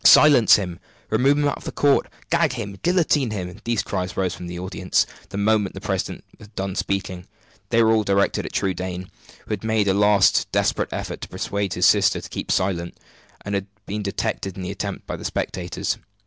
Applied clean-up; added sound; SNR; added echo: none; none; none; none.